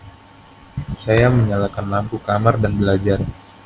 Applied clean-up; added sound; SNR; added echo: none; Thump, thud; 13 dB; none.